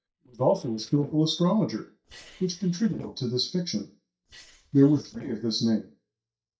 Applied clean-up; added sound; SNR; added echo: neural mask model DeepFilterNet 3.